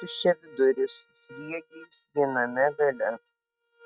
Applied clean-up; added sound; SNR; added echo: neural mask model RNNoise.